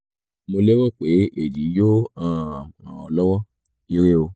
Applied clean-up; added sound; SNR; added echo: none; none; none; none.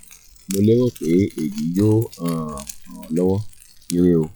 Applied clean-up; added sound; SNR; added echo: classical method log-MMSE.